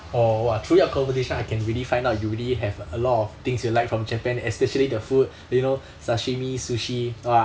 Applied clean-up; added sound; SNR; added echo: none; none; none; none.